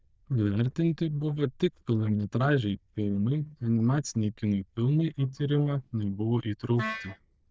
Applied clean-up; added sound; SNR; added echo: neural diffusion model UNIVERSE++.